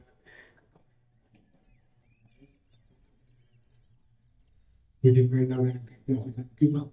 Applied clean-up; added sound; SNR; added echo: neural mask model DeepFilterNet 3.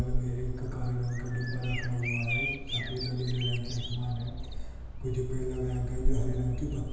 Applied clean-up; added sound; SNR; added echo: none; Bird vocalization, bird call, bird song; -1 dB; reverberation time 1.1 s.